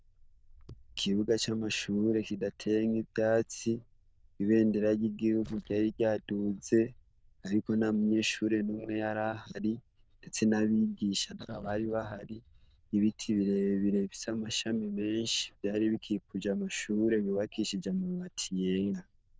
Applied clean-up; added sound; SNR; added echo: neural diffusion model UNIVERSE++.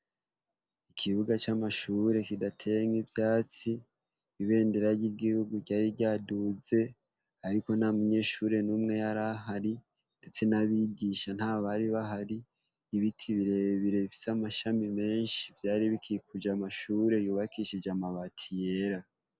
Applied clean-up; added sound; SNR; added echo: none; none; none; none.